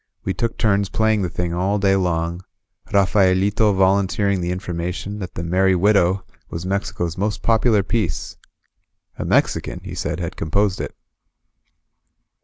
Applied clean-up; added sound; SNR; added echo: none; none; none; none.